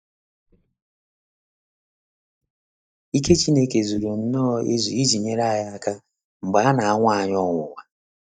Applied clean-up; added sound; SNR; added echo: neural mask model DeepFilterNet 3.